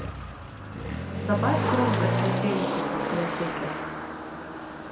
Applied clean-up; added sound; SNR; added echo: none; Motor vehicle (road); -3 dB; reverberation time 0.4 s.